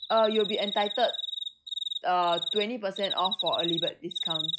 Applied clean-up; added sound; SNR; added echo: classical method log-MMSE.